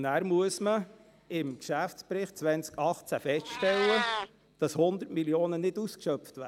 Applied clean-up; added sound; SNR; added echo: none; Meow; 10 dB; none.